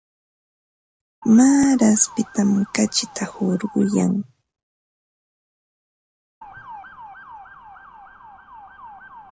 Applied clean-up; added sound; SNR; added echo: none; Motor vehicle (road) / Siren; 19 dB; none.